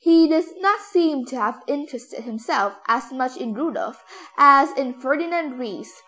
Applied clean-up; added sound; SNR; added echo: none; none; none; none.